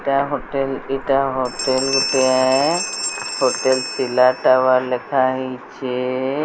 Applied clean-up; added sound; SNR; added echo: none; Bell; 9 dB; none.